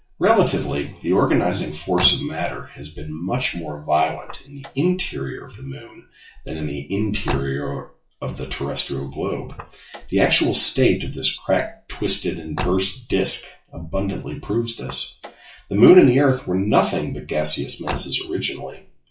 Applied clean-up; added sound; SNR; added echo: classical method WPE with log-MMSE.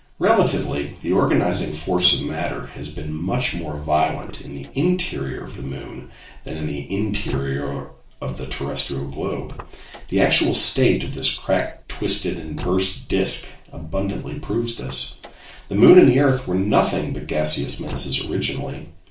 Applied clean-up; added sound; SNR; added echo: neural separator model SepFormer DNS4.